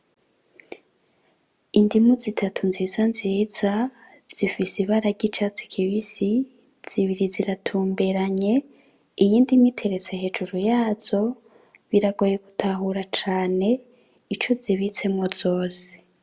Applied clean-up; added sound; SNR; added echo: none; none; none; none.